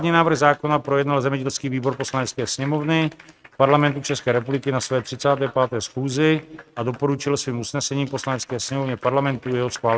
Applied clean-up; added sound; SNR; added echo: neural mask model RNNoise.